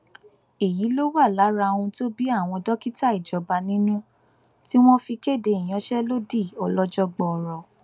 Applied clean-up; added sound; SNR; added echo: none; none; none; none.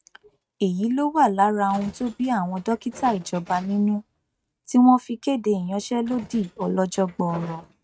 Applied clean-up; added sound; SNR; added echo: neural mask model RNNoise.